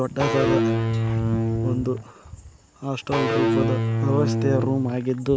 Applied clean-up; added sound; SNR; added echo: none; Electric guitar / Bass guitar; -3 dB; none.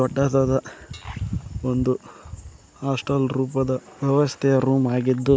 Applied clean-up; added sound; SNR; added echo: none; none; none; none.